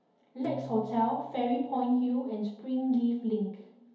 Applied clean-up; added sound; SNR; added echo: none; Acoustic guitar; 19 dB; reverberation time 0.8 s.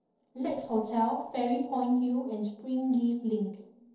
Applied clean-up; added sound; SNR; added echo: neural separator model SepFormer DNS4.